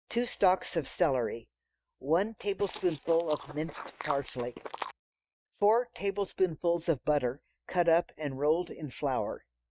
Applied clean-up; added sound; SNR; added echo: neural mask model RNNoise.